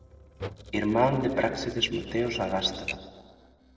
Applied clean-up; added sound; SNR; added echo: neural separator model SepFormer DNS4.